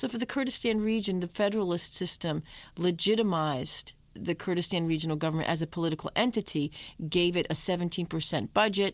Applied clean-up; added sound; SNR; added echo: none; none; none; none.